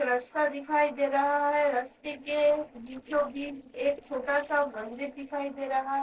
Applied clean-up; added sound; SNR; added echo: neural separator model SepFormer DNS4.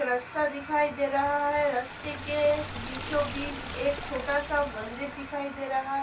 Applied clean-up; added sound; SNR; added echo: none; Liquid; 12 dB; reverberation time 0.2 s.